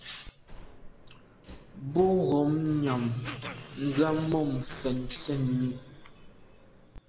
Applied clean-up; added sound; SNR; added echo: none; Subway, metro, underground + Growling; 14 dB; none.